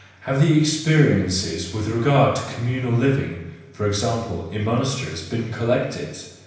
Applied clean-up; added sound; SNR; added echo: none; none; none; reverberation time 0.9 s.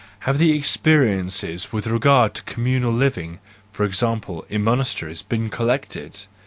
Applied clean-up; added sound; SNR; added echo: none; none; none; none.